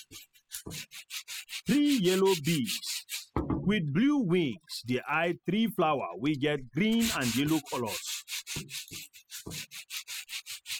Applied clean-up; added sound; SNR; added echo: classical method spectral subtraction.